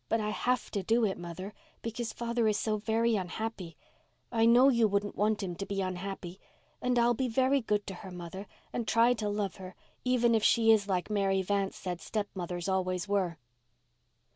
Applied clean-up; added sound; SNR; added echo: none; none; none; none.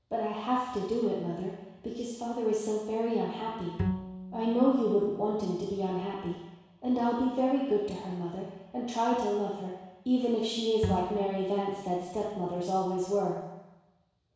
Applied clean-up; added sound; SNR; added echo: none; Bowed string instrument; 8 dB; reverberation time 1.1 s.